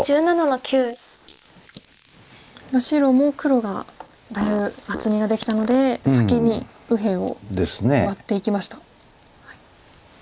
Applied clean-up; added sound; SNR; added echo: neural mask model Resemble Enhance denoiser.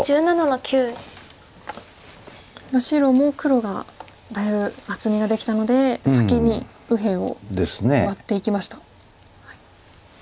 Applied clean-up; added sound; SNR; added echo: none; none; none; none.